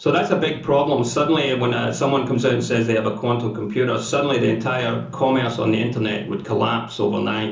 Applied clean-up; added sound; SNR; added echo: none; Engine; 15 dB; reverberation time 0.8 s.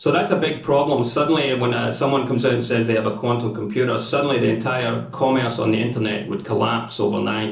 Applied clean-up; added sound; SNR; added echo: neural separator model SepFormer DNS4.